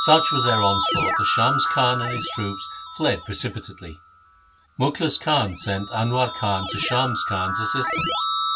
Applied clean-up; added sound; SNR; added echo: none; Keyboard (musical); 2 dB; none.